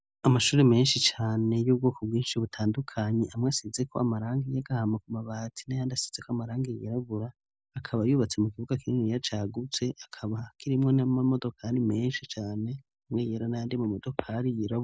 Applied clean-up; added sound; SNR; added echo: none; none; none; none.